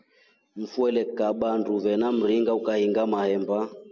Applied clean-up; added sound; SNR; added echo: none; none; none; none.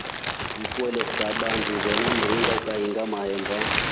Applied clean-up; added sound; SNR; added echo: none; Crumpling, crinkling; -2 dB; none.